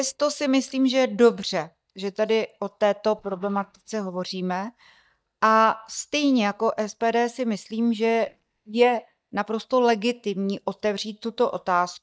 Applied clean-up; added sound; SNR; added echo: neural mask model DeepFilterNet 3.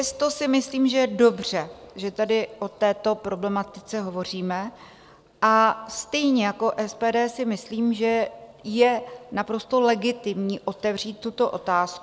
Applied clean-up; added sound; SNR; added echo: none; none; none; none.